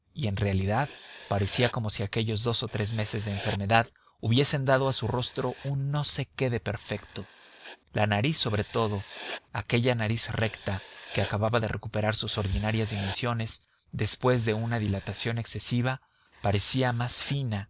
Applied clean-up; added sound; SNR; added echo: none; Writing; 17 dB; none.